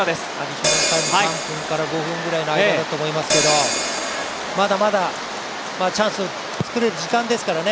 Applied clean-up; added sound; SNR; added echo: none; Hi-hat; 3 dB; none.